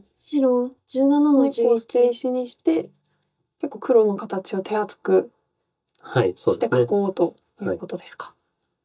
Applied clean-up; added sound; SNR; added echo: neural mask model DeepFilterNet 3.